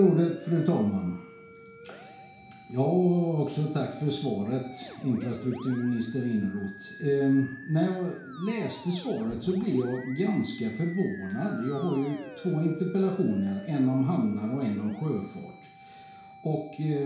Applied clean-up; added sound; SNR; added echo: none; Musical instrument; 18 dB; reverberation time 0.6 s.